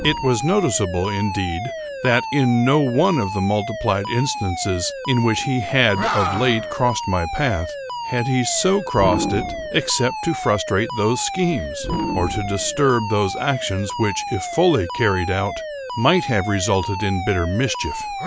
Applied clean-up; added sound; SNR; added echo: none; Animal + Alarm; 7 dB; none.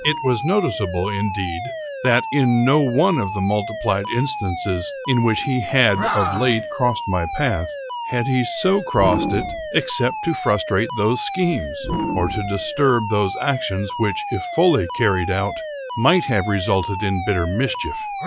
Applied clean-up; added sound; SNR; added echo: classical method log-MMSE.